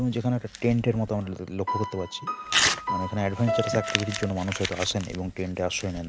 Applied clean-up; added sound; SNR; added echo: none; Piano + Crumpling, crinkling / Tearing; 3 dB; none.